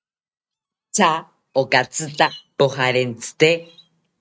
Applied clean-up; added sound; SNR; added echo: neural mask model RNNoise.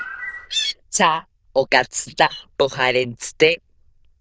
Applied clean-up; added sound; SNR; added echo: neural diffusion model UNIVERSE++.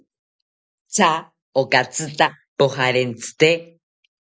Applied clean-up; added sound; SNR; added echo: none; none; none; none.